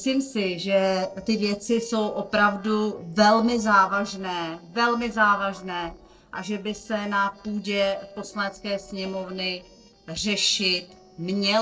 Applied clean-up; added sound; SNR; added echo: neural separator model SepFormer DNS4.